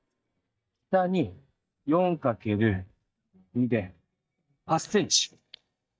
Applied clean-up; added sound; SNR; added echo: neural mask model DeepFilterNet 3.